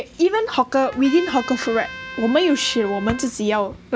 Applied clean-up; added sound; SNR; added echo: none; Trumpet; 14 dB; none.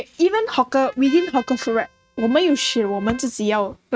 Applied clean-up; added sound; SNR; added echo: neural mask model RNNoise.